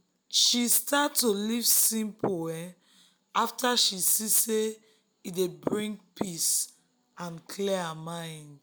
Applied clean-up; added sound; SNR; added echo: none; none; none; none.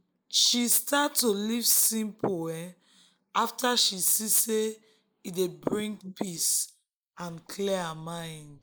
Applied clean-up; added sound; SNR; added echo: neural mask model Resemble Enhance denoiser.